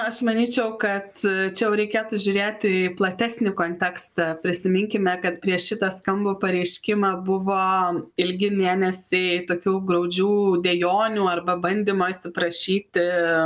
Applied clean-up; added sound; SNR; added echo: none; none; none; none.